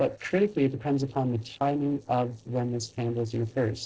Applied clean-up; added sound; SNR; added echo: neural separator model SepFormer DNS4.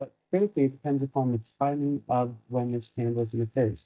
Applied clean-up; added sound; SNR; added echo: neural mask model DeepFilterNet 3.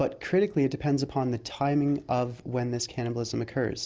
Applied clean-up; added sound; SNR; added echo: none; none; none; none.